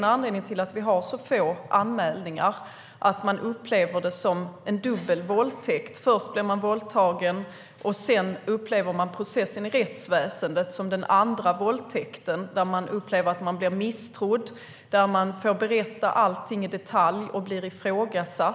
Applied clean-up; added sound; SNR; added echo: none; none; none; none.